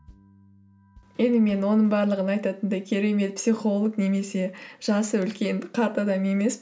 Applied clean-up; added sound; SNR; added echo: none; none; none; none.